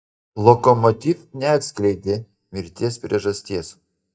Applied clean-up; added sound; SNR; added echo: neural mask model DeepFilterNet 3.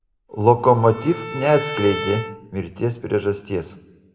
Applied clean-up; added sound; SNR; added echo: none; Bowed string instrument; 11 dB; reverberation time 0.9 s.